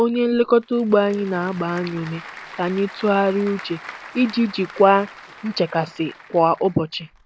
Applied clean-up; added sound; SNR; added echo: none; Applause / Crowd; 19 dB; none.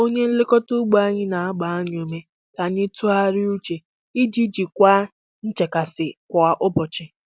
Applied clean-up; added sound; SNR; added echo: none; none; none; none.